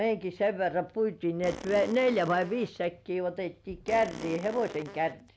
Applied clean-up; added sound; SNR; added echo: none; Fart; 14 dB; none.